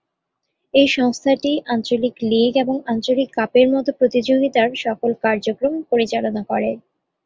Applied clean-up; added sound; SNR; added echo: none; none; none; none.